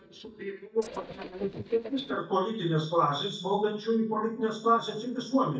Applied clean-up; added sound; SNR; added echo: neural mask model DeepFilterNet 3.